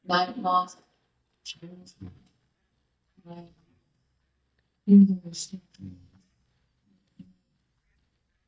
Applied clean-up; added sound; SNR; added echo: neural mask model DeepFilterNet 3.